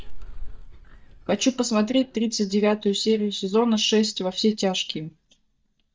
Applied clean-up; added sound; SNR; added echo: neural mask model DeepFilterNet 3.